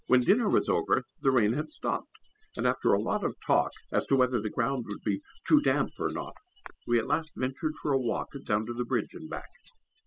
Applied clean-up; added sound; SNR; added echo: classical method spectral subtraction.